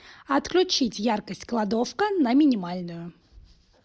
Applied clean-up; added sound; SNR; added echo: none; none; none; none.